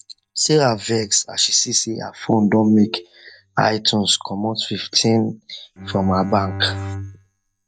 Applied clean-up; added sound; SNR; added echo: neural mask model DeepFilterNet 3.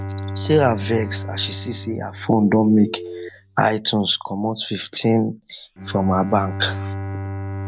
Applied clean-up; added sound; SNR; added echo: none; Bowed string instrument + Telephone; 10 dB; none.